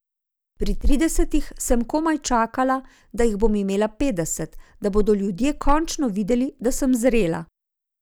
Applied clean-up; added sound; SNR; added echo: none; none; none; none.